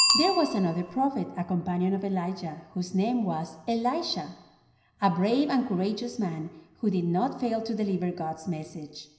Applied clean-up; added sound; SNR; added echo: none; Bicycle bell; 8 dB; reverberation time 0.9 s.